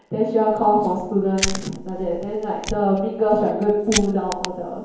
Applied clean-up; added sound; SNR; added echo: none; Fire; 10 dB; reverberation time 1.0 s.